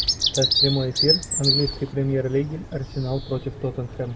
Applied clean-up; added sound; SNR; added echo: none; Bird vocalization, bird call, bird song; 1 dB; none.